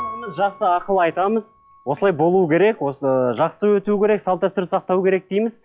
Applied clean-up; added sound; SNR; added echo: classical method log-MMSE.